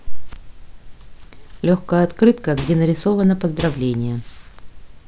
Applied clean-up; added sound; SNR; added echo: none; Microwave oven; 15 dB; none.